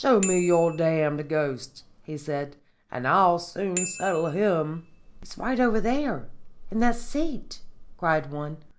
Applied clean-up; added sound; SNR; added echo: none; Bicycle bell; 14 dB; none.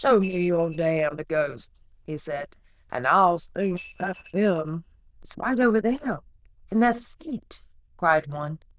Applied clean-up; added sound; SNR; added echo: neural diffusion model UNIVERSE++.